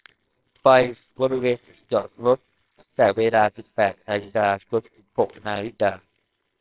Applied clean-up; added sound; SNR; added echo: neural separator model SepFormer WHAMR!.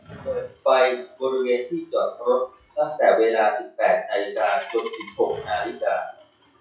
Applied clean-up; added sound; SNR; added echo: classical method WPE with log-MMSE.